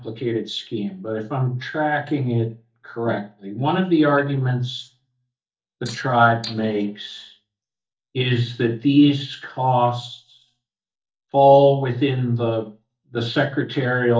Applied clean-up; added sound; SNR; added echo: neural mask model DeepFilterNet 3.